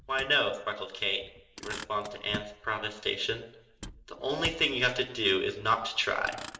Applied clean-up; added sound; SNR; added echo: none; Motor vehicle (road); 15 dB; reverberation time 0.6 s.